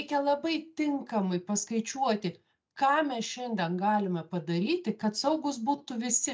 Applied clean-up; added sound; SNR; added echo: none; none; none; none.